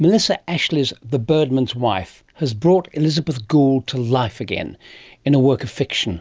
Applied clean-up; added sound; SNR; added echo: none; none; none; none.